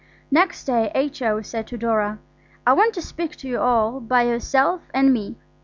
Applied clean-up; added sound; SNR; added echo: none; none; none; none.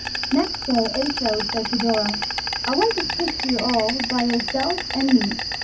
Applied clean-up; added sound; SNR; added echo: none; Insect; 4 dB; reverberation time 0.3 s.